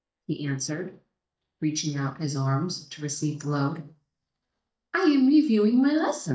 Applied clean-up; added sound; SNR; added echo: neural mask model DeepFilterNet 3.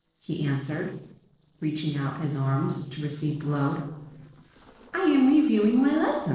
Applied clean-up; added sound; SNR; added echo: neural separator model SepFormer DNS4.